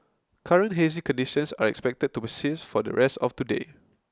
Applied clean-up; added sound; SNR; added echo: none; none; none; none.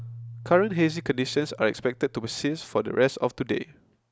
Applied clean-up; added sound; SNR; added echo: none; Keyboard (musical); 19 dB; none.